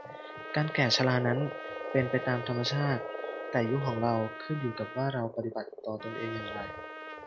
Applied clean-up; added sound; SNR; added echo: none; Trumpet + Frog; 8 dB; none.